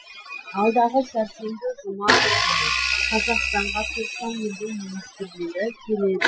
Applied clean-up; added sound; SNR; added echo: classical method Wiener filter.